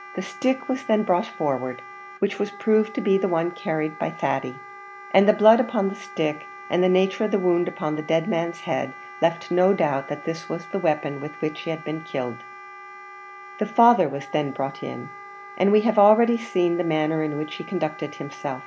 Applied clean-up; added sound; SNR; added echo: none; Wind instrument, woodwind instrument; 17 dB; none.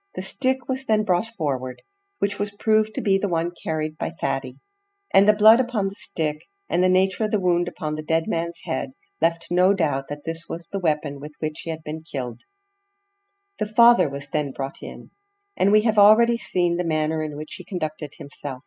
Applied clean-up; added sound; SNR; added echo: classical method spectral subtraction.